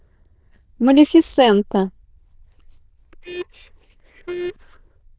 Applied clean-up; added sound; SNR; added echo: neural diffusion model UNIVERSE++.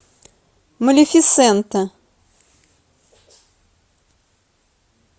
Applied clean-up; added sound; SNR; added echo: none; none; none; none.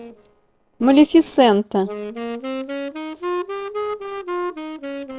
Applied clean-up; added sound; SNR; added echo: neural separator model SepFormer DNS4.